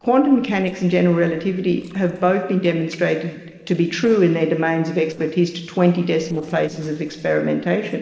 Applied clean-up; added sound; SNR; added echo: neural separator model SepFormer DNS4.